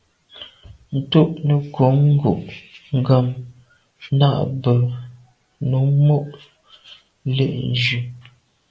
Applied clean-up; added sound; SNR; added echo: none; none; none; none.